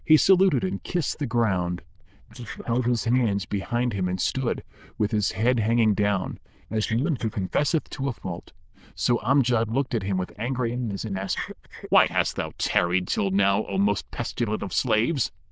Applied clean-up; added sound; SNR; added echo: neural diffusion model UNIVERSE++.